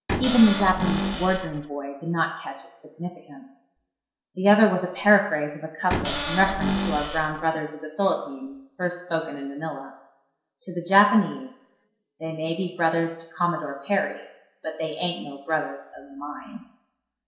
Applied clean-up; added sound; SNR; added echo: none; Cupboard open or close / Door; 2 dB; reverberation time 0.7 s.